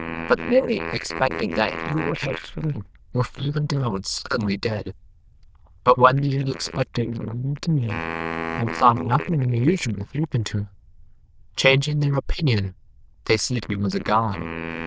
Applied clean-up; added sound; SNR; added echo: neural diffusion model UNIVERSE++.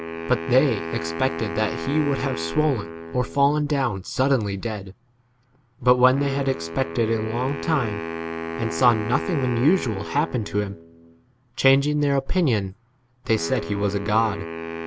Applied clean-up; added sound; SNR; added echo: none; Wind instrument, woodwind instrument; 9 dB; none.